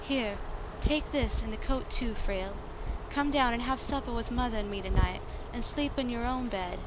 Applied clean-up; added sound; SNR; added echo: none; Cricket; 1 dB; none.